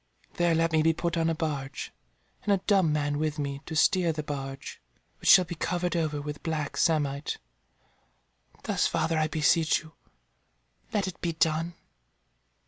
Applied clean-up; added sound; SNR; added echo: none; none; none; none.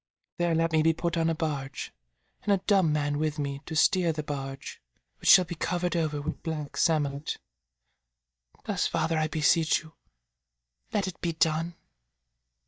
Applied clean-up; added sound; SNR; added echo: neural mask model DeepFilterNet 3.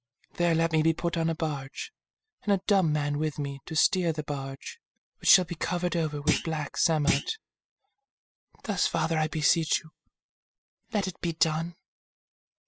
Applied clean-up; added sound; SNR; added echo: classical method spectral subtraction.